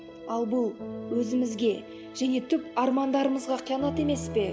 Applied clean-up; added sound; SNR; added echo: none; none; none; none.